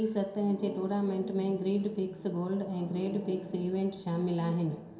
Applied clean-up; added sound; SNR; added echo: none; none; none; reverberation time 0.7 s.